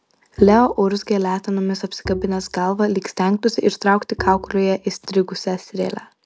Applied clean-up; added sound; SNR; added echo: none; Bowed string instrument; 14 dB; none.